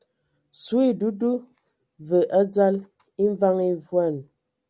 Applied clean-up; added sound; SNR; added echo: none; none; none; none.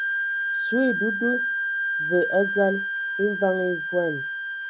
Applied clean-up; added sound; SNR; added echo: none; Wind instrument, woodwind instrument; 1 dB; none.